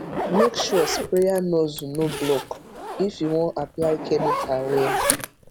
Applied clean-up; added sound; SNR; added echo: none; Zipper (clothing); 4 dB; none.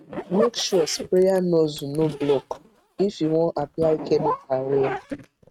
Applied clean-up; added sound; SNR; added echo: neural mask model RNNoise.